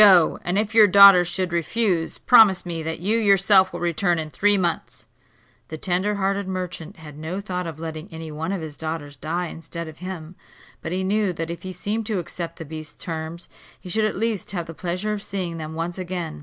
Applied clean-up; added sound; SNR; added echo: none; none; none; none.